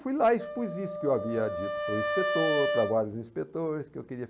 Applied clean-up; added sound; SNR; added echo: none; Wind instrument, woodwind instrument; 3 dB; none.